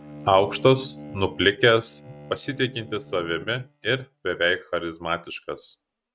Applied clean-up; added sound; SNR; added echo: neural mask model RNNoise.